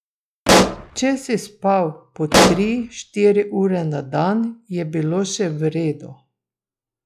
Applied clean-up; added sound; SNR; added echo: classical method log-MMSE.